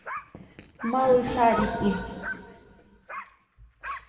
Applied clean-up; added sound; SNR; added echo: none; Dog; 13 dB; reverberation time 1.9 s.